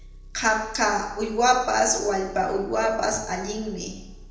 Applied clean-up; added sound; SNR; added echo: none; Engine; 18 dB; reverberation time 0.8 s.